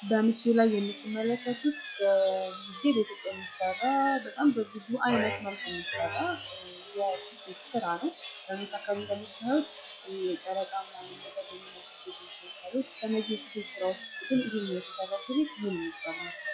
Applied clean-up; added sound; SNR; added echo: classical method log-MMSE.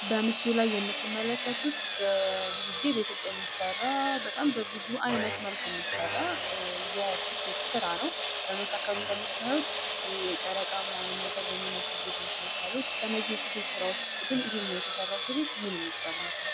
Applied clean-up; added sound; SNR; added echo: none; Sawing; -1 dB; none.